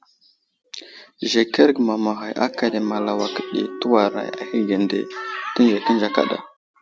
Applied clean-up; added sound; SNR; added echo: none; Wind instrument, woodwind instrument; 15 dB; none.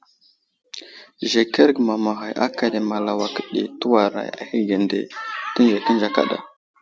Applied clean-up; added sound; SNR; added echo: none; none; none; none.